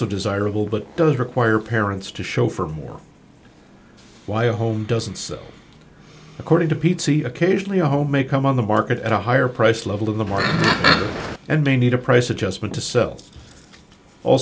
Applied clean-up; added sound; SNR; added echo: none; Livestock, farm animals, working animals; -2 dB; none.